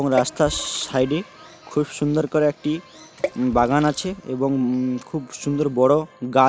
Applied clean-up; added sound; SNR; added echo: none; Water / Splash, splatter; 15 dB; none.